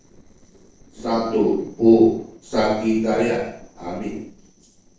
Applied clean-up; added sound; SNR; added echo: neural separator model SepFormer DNS4.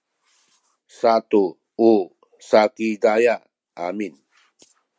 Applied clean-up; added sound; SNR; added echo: none; none; none; none.